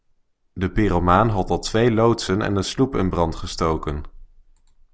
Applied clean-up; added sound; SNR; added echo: none; none; none; none.